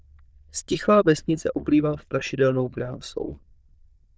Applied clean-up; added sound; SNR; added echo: neural diffusion model UNIVERSE++.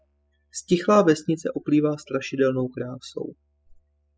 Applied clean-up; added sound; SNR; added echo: classical method spectral subtraction.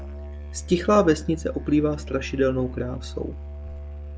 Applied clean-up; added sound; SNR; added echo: none; Musical instrument; 10 dB; none.